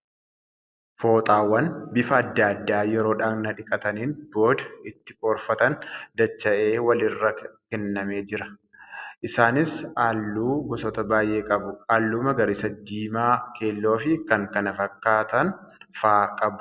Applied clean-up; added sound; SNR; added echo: none; none; none; none.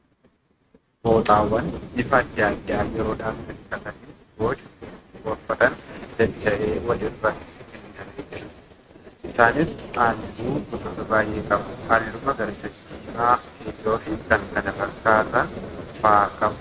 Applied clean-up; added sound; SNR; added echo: neural mask model RNNoise.